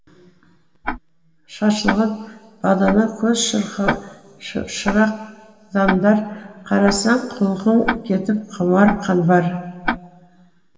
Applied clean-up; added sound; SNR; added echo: none; Tick-tock; 11 dB; reverberation time 1.4 s.